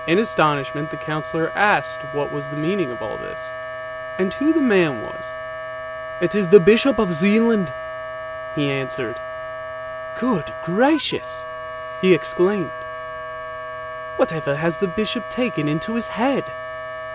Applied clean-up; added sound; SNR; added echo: none; Wind instrument, woodwind instrument; 9 dB; none.